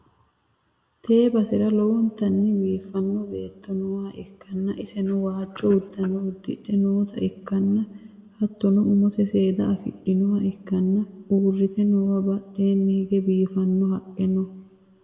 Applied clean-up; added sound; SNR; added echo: none; none; none; reverberation time 1.3 s.